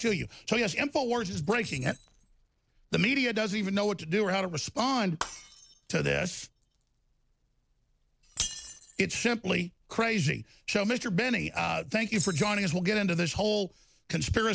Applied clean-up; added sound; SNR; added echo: neural separator model SepFormer DNS4.